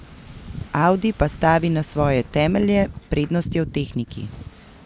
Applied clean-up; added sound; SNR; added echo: none; Wind / Ocean; 13 dB; none.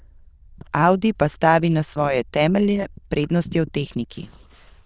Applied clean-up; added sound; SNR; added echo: neural diffusion model UNIVERSE++.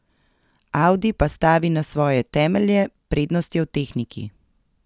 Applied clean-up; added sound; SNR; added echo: none; none; none; none.